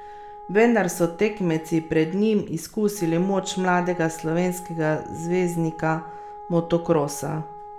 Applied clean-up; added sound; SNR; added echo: none; Wind instrument, woodwind instrument; 16 dB; none.